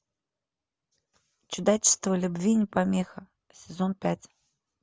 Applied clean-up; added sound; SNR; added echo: none; none; none; none.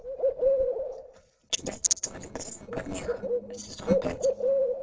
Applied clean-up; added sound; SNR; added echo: neural separator model SepFormer DNS4.